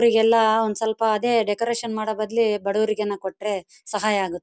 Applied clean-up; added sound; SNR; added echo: none; none; none; none.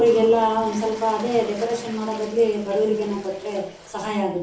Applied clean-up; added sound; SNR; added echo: none; Toilet flush; 17 dB; reverberation time 0.7 s.